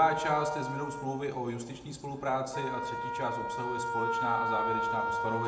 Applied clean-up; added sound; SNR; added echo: none; Wind instrument, woodwind instrument; 1 dB; reverberation time 0.6 s.